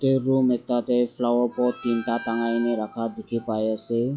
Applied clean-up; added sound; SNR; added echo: classical method log-MMSE.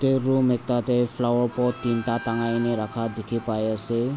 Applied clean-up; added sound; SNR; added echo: none; Harmonica; 19 dB; none.